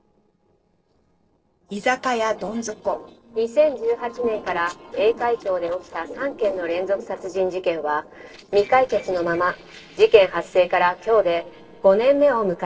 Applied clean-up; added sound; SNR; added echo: neural separator model SepFormer DNS4.